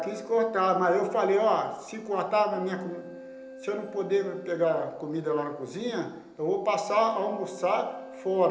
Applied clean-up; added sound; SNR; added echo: none; Keyboard (musical); 19 dB; reverberation time 1.0 s.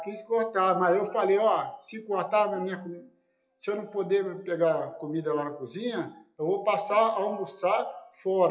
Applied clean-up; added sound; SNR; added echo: classical method WPE with log-MMSE.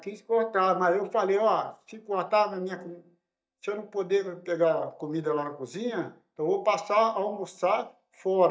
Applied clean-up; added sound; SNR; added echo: neural mask model DeepFilterNet 3.